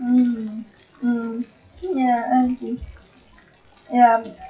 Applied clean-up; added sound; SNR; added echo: classical method WPE with log-MMSE.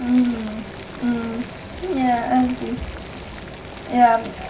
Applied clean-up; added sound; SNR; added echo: none; Boiling; 14 dB; reverberation time 0.4 s.